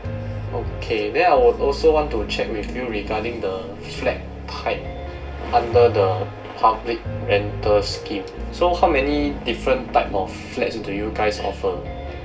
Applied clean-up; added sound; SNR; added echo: none; Piano; 9 dB; reverberation time 0.2 s.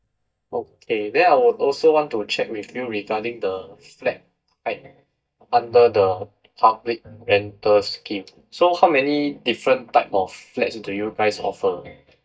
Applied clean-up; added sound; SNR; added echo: neural mask model DeepFilterNet 3.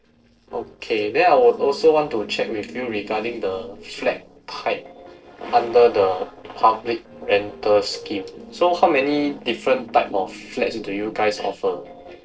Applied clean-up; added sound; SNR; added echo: neural separator model SepFormer DNS4.